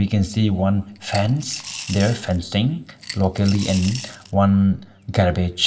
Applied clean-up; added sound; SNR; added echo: none; Coin (dropping) / Glass; 15 dB; reverberation time 0.7 s.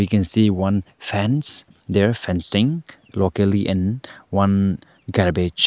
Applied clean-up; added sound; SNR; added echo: none; none; none; none.